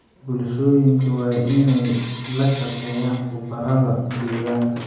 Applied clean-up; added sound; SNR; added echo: none; Coin (dropping) / Bell; 19 dB; reverberation time 0.9 s.